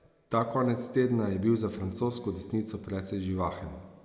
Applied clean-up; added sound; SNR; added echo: none; none; none; none.